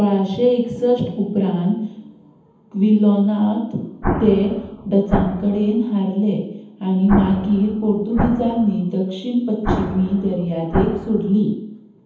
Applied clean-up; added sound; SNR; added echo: none; Explosion; 6 dB; reverberation time 0.8 s.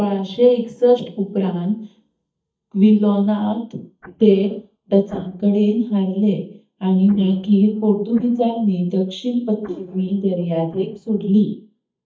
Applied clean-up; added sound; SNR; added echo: neural mask model DeepFilterNet 3.